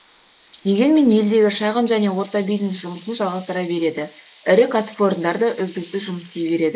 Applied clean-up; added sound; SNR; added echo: neural mask model Resemble Enhance denoiser.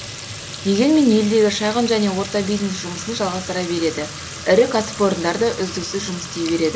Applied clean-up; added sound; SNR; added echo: none; Fill (with liquid) / Trickle, dribble / Sink (filling or washing); 12 dB; none.